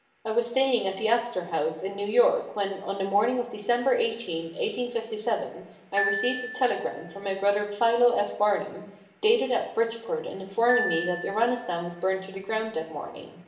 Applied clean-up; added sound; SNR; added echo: none; Glockenspiel; 7 dB; reverberation time 0.8 s.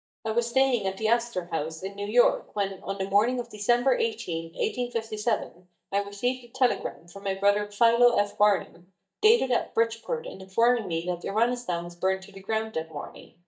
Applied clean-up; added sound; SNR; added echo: neural mask model DeepFilterNet 3.